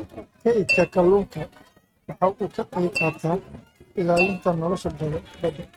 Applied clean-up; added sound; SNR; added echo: neural mask model RNNoise.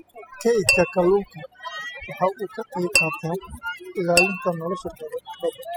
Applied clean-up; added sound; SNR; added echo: classical method spectral subtraction.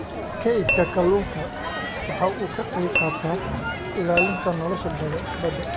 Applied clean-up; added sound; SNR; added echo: none; Crowd + Tap / Glass; 1 dB; none.